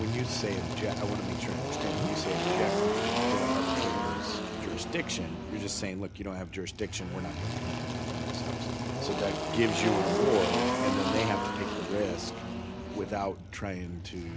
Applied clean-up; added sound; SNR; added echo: none; Engine; -2 dB; none.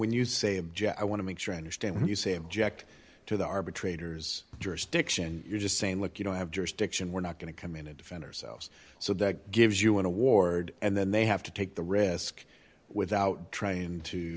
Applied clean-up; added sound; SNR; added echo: none; none; none; none.